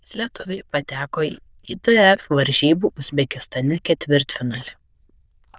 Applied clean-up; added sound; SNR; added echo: neural diffusion model UNIVERSE++.